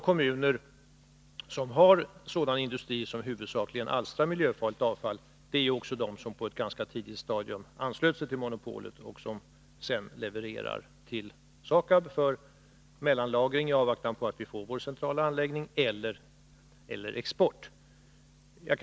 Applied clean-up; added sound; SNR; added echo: none; none; none; none.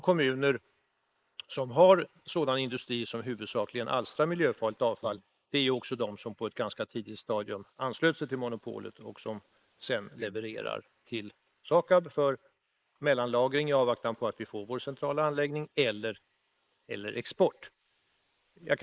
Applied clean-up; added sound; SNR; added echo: neural mask model Resemble Enhance denoiser.